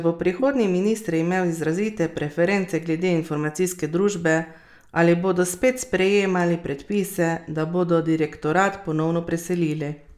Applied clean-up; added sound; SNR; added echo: neural mask model Resemble Enhance denoiser.